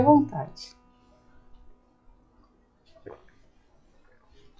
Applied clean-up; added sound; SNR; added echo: classical method log-MMSE.